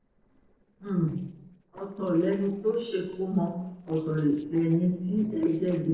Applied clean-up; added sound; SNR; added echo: neural separator model SepFormer DNS4.